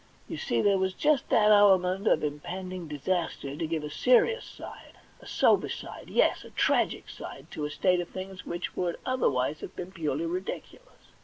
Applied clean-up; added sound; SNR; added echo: none; none; none; none.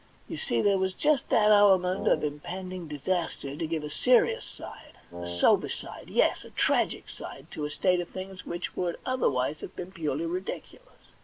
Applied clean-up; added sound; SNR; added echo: none; Wind instrument, woodwind instrument; 11 dB; none.